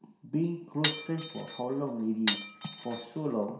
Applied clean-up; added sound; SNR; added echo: none; Glass; -4 dB; reverberation time 0.7 s.